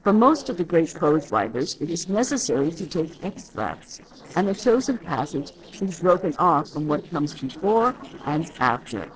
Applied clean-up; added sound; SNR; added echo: neural separator model SepFormer DNS4.